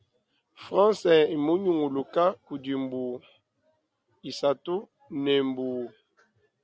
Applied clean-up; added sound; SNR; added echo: none; none; none; none.